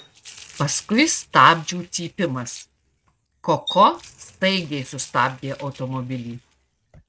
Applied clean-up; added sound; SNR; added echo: neural mask model RNNoise.